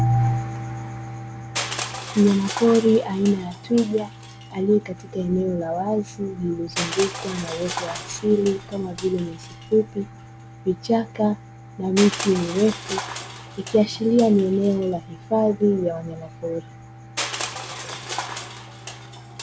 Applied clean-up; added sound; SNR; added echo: none; Crushing; 12 dB; none.